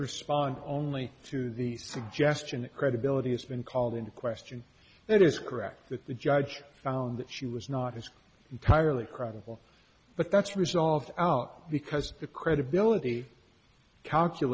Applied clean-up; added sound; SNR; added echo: none; none; none; none.